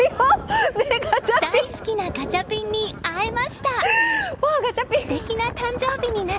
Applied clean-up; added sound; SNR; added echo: none; none; none; none.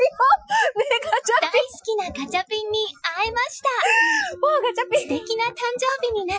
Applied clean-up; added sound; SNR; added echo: classical method Wiener filter.